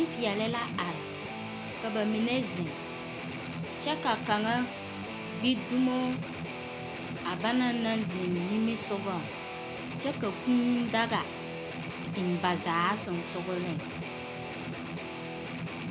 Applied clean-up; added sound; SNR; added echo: none; Guitar; 6 dB; none.